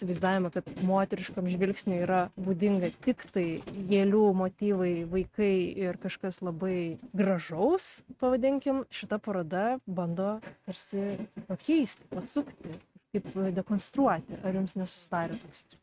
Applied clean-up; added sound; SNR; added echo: neural mask model RNNoise.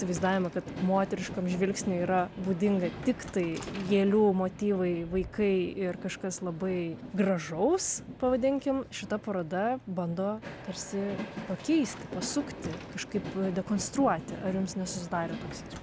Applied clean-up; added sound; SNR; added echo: none; Train; 12 dB; none.